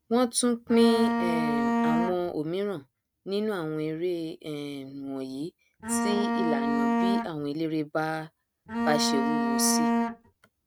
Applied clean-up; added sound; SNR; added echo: neural mask model RNNoise.